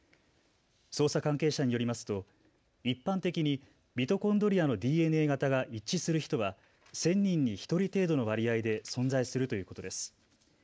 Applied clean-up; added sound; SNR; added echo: none; none; none; none.